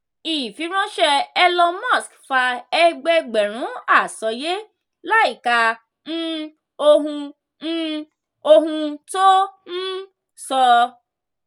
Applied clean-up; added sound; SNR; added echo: none; none; none; none.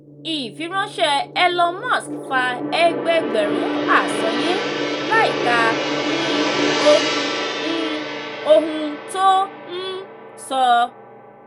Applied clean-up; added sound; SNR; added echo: none; Gong; 4 dB; none.